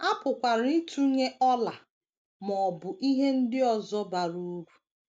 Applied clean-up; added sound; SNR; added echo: none; none; none; none.